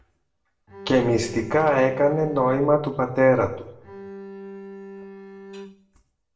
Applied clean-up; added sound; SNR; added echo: none; Bowed string instrument; 16 dB; reverberation time 0.6 s.